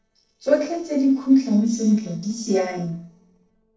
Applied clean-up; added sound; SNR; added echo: neural separator model SepFormer DNS4.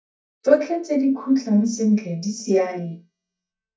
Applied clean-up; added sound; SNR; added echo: neural mask model DeepFilterNet 3.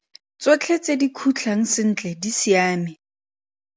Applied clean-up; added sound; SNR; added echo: none; none; none; none.